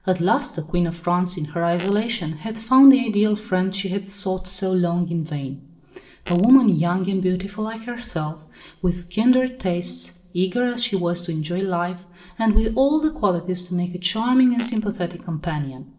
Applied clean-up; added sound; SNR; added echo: neural separator model SepFormer DNS4.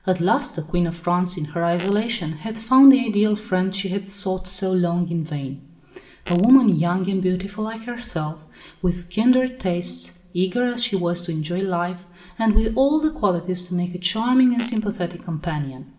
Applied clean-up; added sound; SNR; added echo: none; Fart; 19 dB; reverberation time 1.4 s.